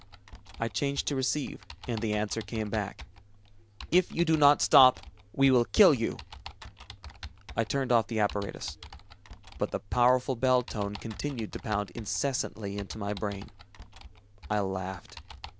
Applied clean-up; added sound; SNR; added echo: none; Computer keyboard; 17 dB; none.